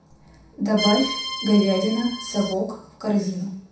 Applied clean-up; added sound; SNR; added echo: none; Accordion; 6 dB; reverberation time 0.7 s.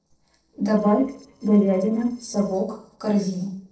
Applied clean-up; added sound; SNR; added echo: neural separator model SepFormer DNS4.